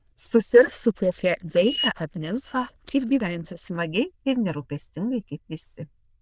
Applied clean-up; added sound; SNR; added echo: neural diffusion model UNIVERSE++.